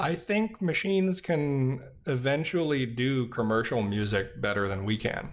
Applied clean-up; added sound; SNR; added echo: none; none; none; none.